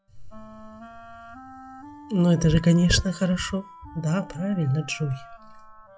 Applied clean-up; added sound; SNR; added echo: classical method WPE with log-MMSE.